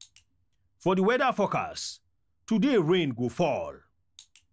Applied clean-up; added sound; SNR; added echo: none; none; none; none.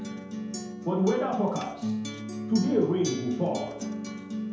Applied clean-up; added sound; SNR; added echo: none; Acoustic guitar; 6 dB; reverberation time 0.8 s.